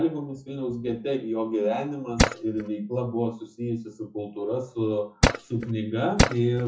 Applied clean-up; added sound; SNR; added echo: classical method WPE with log-MMSE.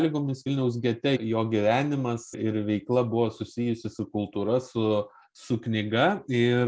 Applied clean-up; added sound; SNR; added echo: none; none; none; none.